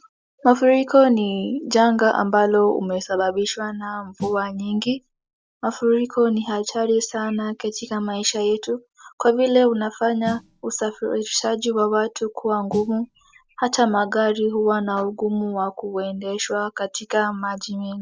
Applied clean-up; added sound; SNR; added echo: none; Snare drum; 17 dB; none.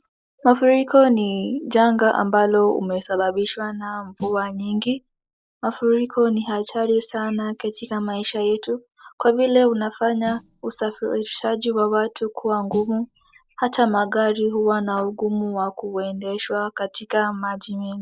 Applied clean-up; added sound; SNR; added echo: neural separator model SepFormer DNS4.